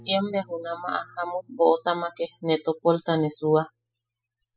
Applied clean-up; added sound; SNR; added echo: classical method spectral subtraction.